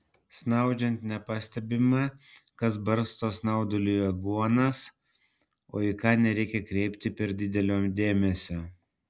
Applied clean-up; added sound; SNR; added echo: none; none; none; none.